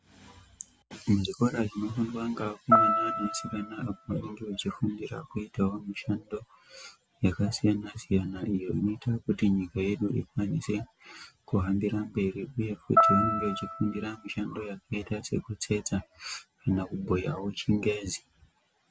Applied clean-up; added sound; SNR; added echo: none; Piano; -2 dB; none.